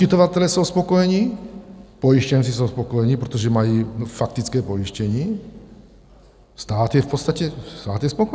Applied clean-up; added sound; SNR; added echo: none; none; none; none.